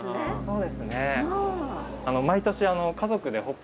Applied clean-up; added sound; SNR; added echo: none; Piano; 10 dB; none.